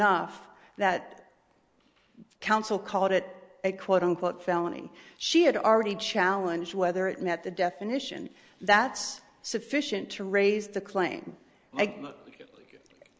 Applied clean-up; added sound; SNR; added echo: none; none; none; none.